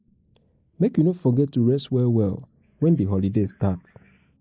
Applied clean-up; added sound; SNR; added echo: neural mask model Resemble Enhance denoiser.